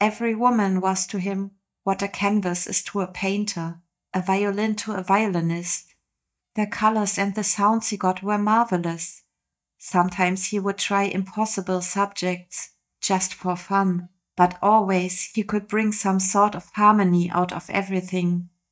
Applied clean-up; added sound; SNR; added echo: neural mask model DeepFilterNet 3.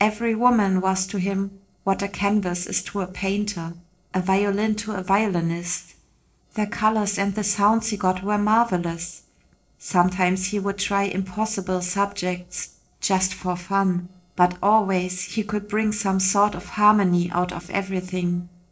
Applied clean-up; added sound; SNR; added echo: neural separator model SepFormer DNS4.